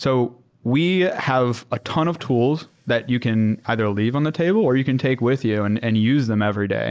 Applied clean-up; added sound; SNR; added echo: neural mask model Resemble Enhance denoiser.